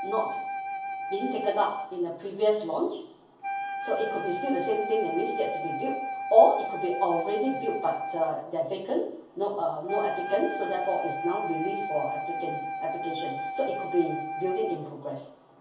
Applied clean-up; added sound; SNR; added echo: none; Wind instrument, woodwind instrument; 6 dB; reverberation time 0.7 s.